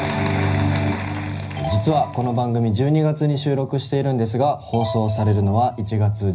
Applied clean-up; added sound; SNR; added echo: none; none; none; reverberation time 0.5 s.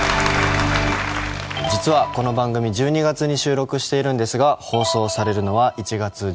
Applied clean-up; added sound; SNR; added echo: none; none; none; none.